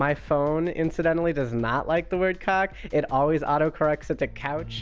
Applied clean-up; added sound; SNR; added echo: none; none; none; none.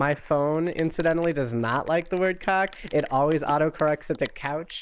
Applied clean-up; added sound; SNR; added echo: neural mask model Resemble Enhance denoiser.